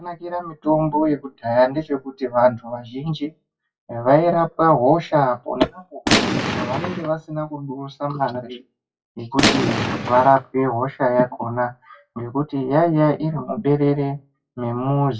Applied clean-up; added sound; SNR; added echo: classical method WPE with log-MMSE.